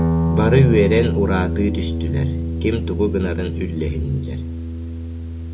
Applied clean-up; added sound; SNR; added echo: none; Guitar; 1 dB; none.